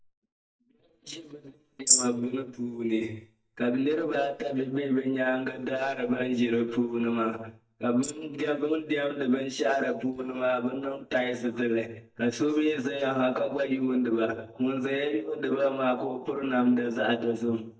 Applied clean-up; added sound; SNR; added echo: neural mask model DeepFilterNet 3.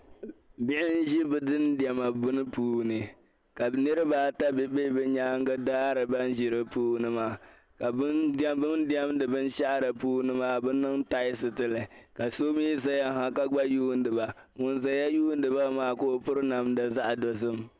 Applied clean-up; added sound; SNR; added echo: none; none; none; none.